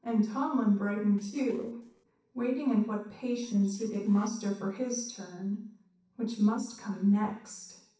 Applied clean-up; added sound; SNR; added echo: neural separator model SepFormer DNS4.